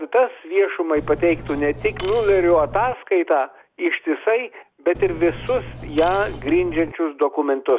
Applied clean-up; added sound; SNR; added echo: none; Cutlery, silverware; 11 dB; none.